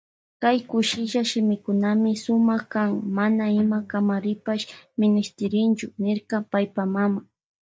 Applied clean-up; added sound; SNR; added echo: neural mask model DeepFilterNet 3.